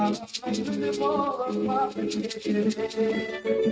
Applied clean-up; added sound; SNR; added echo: neural mask model RNNoise.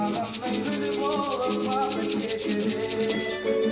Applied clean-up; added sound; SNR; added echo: none; Rattle (instrument); 11 dB; none.